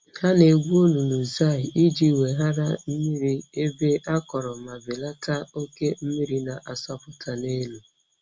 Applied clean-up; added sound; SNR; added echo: none; none; none; none.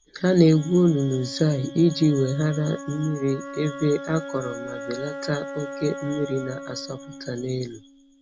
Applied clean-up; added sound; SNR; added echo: none; Wind instrument, woodwind instrument; 13 dB; none.